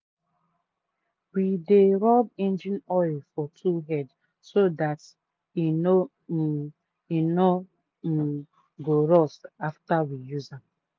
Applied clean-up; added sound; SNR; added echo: none; none; none; none.